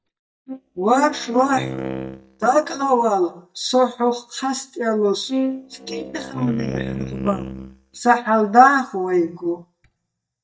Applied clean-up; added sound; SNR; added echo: neural mask model DeepFilterNet 3.